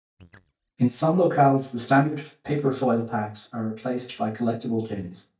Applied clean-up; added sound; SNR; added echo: neural mask model DeepFilterNet 3.